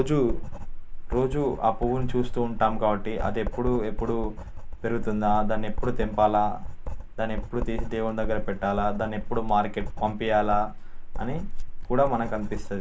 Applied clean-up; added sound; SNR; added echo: none; Writing; 1 dB; none.